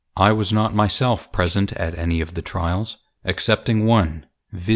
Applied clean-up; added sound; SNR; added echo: none; Bicycle bell; 16 dB; none.